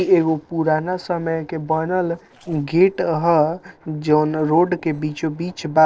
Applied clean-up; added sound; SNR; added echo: neural separator model SepFormer DNS4.